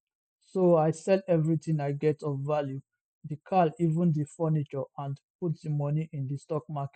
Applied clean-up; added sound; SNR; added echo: none; none; none; none.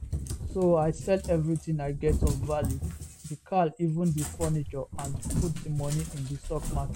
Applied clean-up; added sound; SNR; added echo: none; Cat; 4 dB; none.